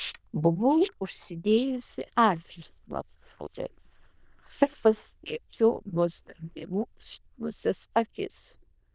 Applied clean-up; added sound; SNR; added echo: neural diffusion model UNIVERSE++.